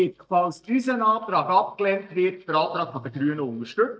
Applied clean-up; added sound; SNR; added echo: neural mask model DeepFilterNet 3.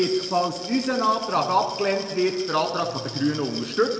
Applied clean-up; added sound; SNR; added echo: none; Glass; 12 dB; reverberation time 1.9 s.